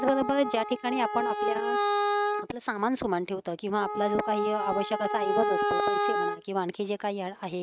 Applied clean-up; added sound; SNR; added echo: neural mask model RNNoise.